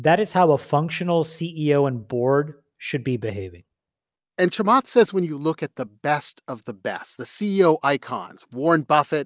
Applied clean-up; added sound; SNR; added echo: none; none; none; none.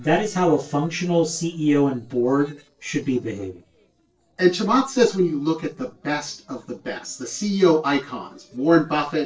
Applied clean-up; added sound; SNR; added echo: neural separator model SepFormer DNS4.